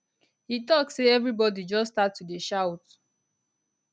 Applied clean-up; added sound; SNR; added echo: none; none; none; none.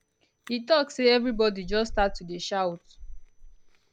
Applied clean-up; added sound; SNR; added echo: none; Chewing, mastication; 13 dB; none.